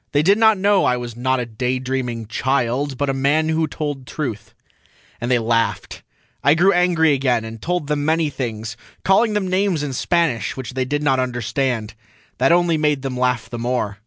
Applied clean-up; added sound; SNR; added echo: none; none; none; none.